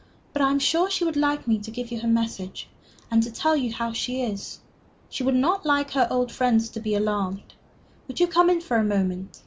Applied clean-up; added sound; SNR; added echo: none; none; none; none.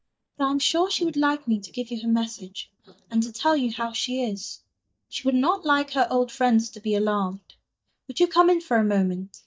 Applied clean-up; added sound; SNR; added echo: neural mask model DeepFilterNet 3.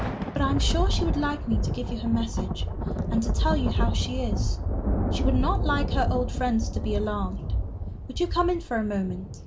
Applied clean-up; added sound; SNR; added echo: none; Thunder; -3 dB; none.